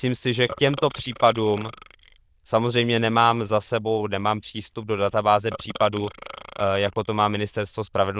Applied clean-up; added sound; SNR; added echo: neural diffusion model UNIVERSE++.